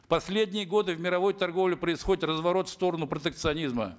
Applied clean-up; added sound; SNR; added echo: none; none; none; none.